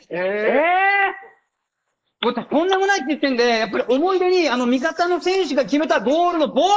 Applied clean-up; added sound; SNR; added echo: neural mask model Resemble Enhance denoiser.